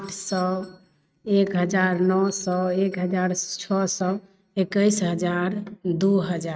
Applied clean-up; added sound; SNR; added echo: neural mask model RNNoise.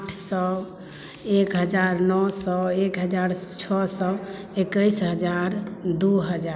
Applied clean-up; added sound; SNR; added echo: none; none; none; none.